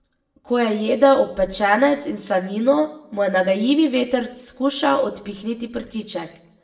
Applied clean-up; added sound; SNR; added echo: none; none; none; reverberation time 0.6 s.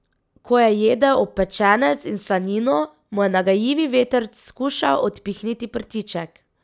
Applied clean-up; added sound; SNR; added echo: none; none; none; none.